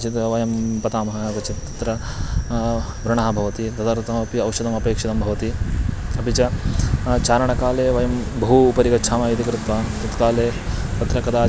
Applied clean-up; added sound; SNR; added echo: none; none; none; none.